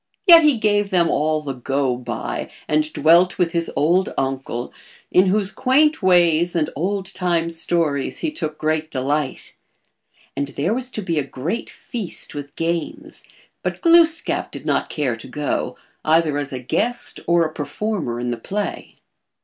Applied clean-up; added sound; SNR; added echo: none; none; none; none.